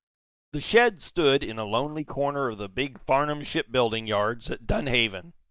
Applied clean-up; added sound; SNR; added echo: neural mask model DeepFilterNet 3.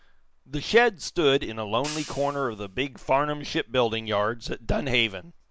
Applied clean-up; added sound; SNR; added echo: none; Hi-hat; 16 dB; none.